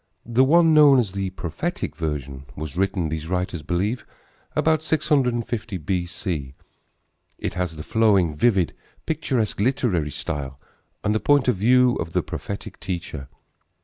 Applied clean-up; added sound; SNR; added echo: none; none; none; none.